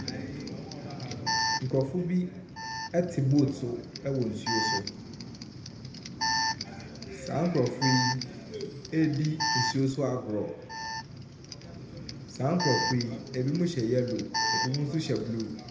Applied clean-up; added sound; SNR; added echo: none; Alarm; 4 dB; reverberation time 0.7 s.